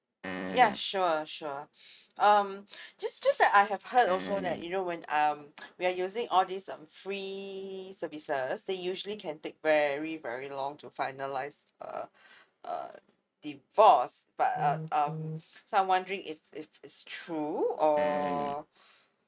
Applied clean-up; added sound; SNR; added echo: neural mask model RNNoise.